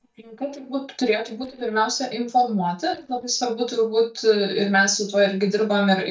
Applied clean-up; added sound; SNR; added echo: neural mask model DeepFilterNet 3.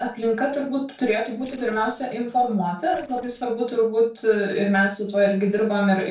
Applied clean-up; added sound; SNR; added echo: neural separator model SepFormer DNS4.